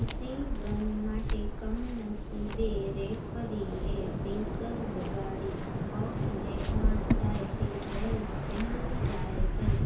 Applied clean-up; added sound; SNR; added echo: none; Waves, surf; -5 dB; reverberation time 0.7 s.